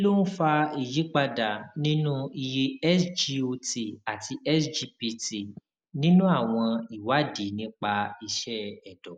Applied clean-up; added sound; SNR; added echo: none; none; none; none.